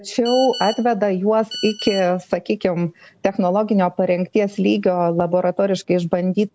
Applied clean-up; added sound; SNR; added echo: none; Telephone; 13 dB; none.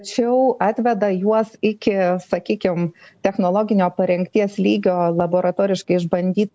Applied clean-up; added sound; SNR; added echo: none; none; none; none.